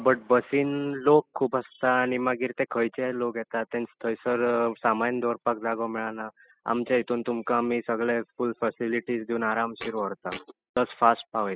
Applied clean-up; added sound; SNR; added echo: classical method spectral subtraction.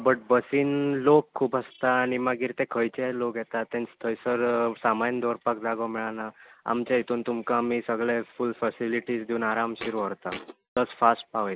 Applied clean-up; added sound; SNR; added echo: none; Thump, thud; 14 dB; none.